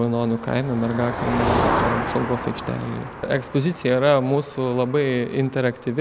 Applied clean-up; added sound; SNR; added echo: none; Motor vehicle (road); 6 dB; none.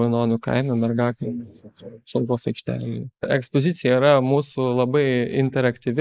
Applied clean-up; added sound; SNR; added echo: neural mask model Resemble Enhance denoiser.